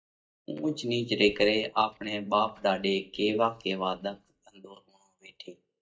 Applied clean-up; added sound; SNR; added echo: neural mask model DeepFilterNet 3.